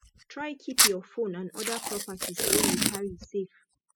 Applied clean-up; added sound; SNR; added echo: classical method spectral subtraction.